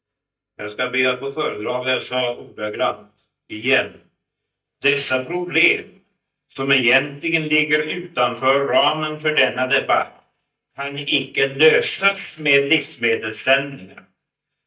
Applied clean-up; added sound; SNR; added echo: neural mask model DeepFilterNet 3.